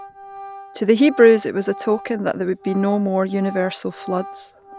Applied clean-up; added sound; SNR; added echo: none; Organ; 17 dB; none.